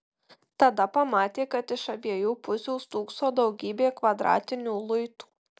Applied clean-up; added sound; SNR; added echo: none; none; none; none.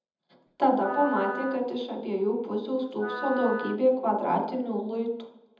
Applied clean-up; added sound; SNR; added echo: none; Wind instrument, woodwind instrument; 11 dB; reverberation time 0.8 s.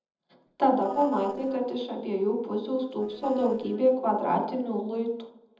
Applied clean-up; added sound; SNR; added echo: neural separator model SepFormer DNS4.